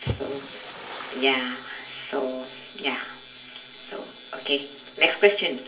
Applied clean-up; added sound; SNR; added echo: none; Splash, splatter; 14 dB; reverberation time 0.3 s.